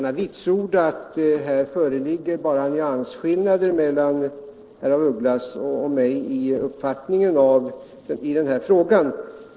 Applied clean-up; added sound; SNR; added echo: neural separator model SepFormer DNS4.